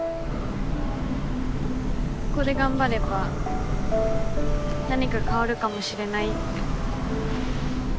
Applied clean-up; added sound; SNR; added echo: none; Train / Breathing; -3 dB; none.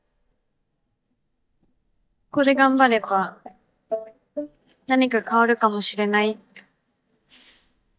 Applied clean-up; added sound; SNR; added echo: neural mask model DeepFilterNet 3.